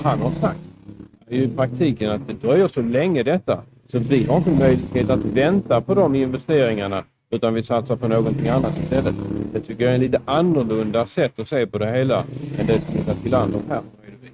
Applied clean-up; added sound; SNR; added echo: neural mask model RNNoise.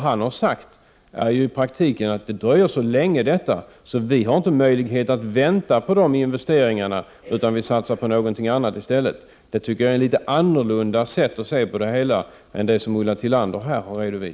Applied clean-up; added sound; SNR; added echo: none; none; none; none.